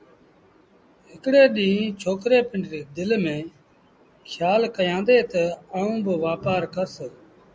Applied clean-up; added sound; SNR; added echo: none; none; none; none.